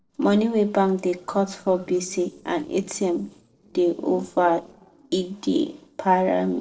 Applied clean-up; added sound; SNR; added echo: neural separator model SepFormer DNS4.